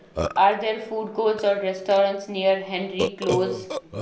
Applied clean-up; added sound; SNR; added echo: none; Burping, eructation; 8 dB; none.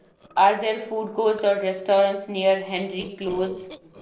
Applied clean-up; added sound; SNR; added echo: neural separator model SepFormer DNS4.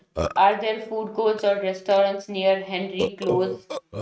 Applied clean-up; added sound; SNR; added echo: neural mask model RNNoise.